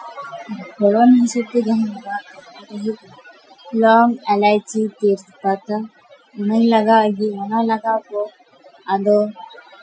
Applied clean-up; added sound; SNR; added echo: classical method Wiener filter.